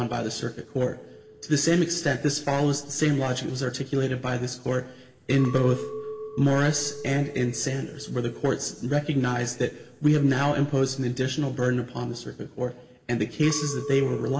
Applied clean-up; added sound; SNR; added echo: none; Chink, clink; 17 dB; reverberation time 1.0 s.